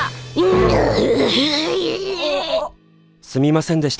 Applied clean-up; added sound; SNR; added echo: none; none; none; none.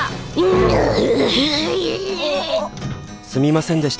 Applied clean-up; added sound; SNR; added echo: none; Acoustic guitar + Squeak / Sliding door; 14 dB; none.